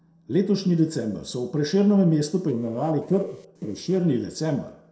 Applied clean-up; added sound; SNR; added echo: neural separator model SepFormer DNS4.